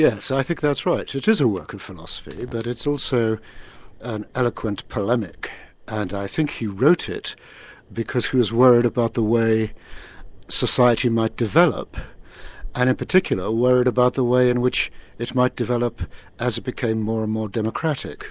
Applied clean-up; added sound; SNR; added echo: neural mask model Resemble Enhance denoiser.